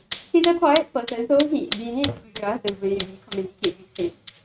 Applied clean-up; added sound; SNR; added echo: neural mask model RNNoise.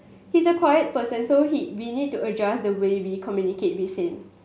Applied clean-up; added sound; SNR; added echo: none; none; none; none.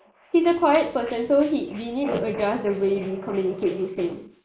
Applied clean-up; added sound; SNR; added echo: neural mask model Resemble Enhance denoiser.